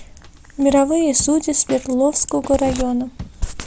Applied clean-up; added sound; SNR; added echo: none; Drum / Drum kit; 20 dB; none.